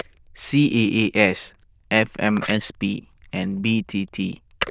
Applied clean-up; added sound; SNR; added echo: neural diffusion model UNIVERSE++.